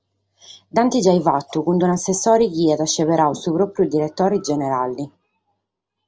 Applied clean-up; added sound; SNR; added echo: none; none; none; none.